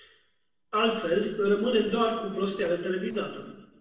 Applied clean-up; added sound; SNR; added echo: neural separator model SepFormer DNS4.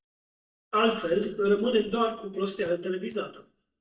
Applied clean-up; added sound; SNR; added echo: neural mask model DeepFilterNet 3.